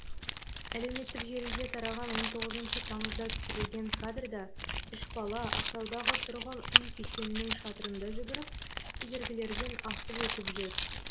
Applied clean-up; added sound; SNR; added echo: none; Keys jangling; -4 dB; none.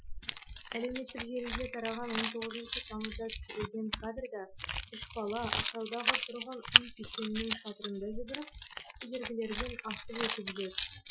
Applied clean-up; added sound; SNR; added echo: classical method Wiener filter.